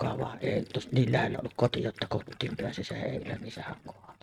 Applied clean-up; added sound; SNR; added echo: neural mask model RNNoise.